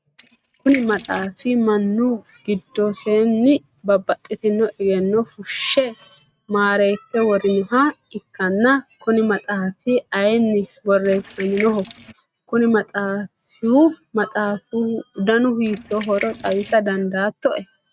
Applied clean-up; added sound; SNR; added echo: neural mask model RNNoise.